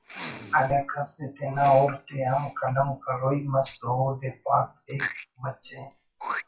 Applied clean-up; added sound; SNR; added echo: classical method WPE with log-MMSE.